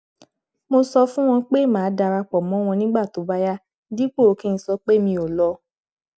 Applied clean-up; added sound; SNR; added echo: none; none; none; none.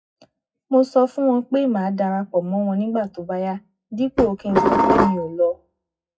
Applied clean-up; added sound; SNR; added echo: classical method WPE with log-MMSE.